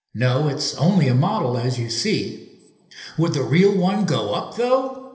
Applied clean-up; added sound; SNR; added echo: none; none; none; reverberation time 1.4 s.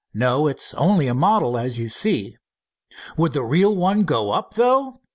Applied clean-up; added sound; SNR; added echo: none; none; none; none.